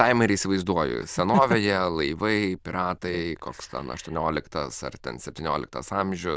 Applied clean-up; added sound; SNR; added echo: neural diffusion model UNIVERSE++.